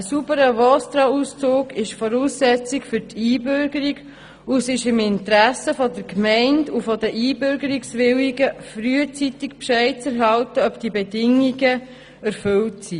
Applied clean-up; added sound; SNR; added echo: none; none; none; none.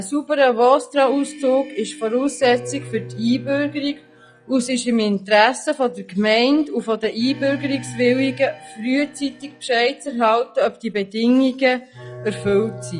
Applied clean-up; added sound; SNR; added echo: classical method log-MMSE.